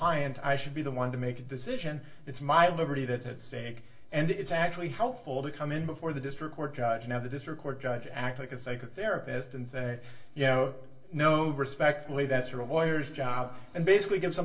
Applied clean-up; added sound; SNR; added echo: none; none; none; reverberation time 0.2 s.